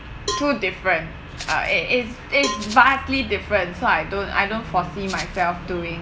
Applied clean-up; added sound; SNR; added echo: none; Cowbell + Rattle (instrument); 12 dB; none.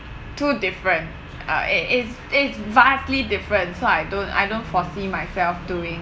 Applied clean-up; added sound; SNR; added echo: none; none; none; none.